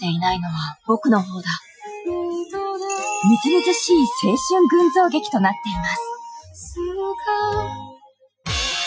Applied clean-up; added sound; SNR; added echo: classical method Wiener filter.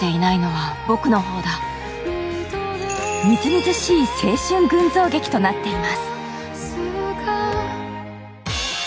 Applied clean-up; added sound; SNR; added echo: none; Wind instrument, woodwind instrument; 13 dB; none.